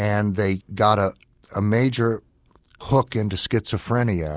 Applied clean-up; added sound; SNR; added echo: none; none; none; none.